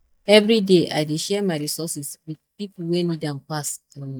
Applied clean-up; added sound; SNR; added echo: neural mask model DeepFilterNet 3.